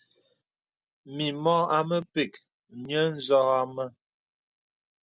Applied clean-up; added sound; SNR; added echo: none; none; none; none.